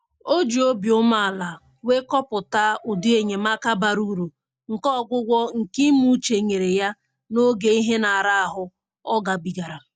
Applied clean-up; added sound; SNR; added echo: none; none; none; none.